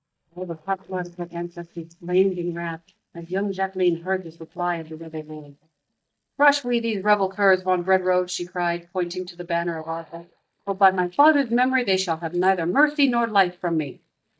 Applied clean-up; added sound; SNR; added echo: neural mask model DeepFilterNet 3.